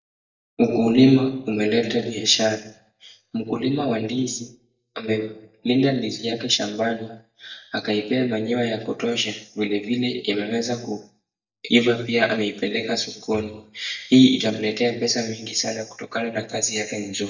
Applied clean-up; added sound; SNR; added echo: neural mask model DeepFilterNet 3.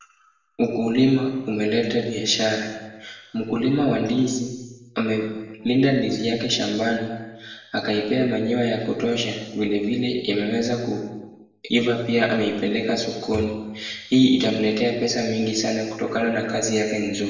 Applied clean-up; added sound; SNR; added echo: none; Thump, thud; 14 dB; reverberation time 1.1 s.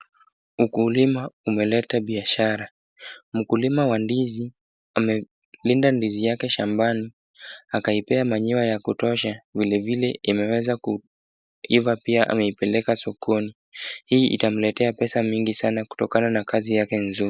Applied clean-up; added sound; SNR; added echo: none; none; none; none.